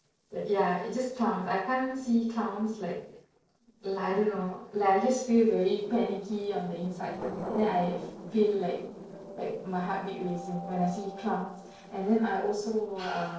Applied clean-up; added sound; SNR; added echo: neural separator model SepFormer DNS4.